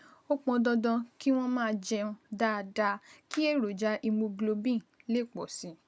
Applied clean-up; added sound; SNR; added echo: none; none; none; none.